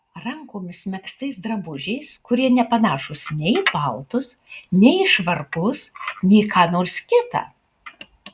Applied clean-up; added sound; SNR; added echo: none; none; none; none.